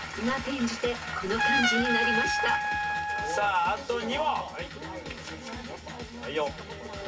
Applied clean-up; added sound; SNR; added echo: none; Trumpet; -1 dB; reverberation time 0.1 s.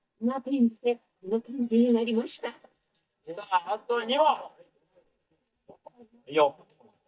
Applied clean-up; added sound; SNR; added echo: neural mask model DeepFilterNet 3.